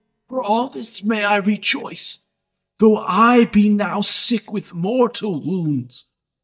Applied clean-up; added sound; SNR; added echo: neural mask model DeepFilterNet 3.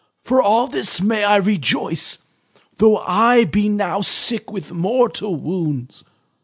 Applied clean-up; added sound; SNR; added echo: none; none; none; none.